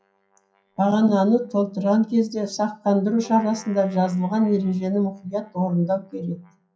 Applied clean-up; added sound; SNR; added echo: classical method WPE with log-MMSE.